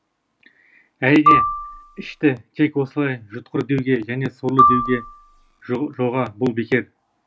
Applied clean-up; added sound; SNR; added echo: none; Marimba, xylophone; 0 dB; none.